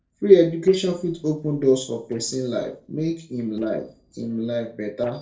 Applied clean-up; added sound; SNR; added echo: neural separator model SepFormer DNS4.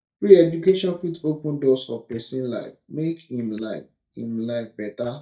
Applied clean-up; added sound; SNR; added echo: neural mask model DeepFilterNet 3.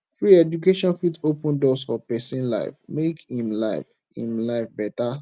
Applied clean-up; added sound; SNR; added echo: none; none; none; none.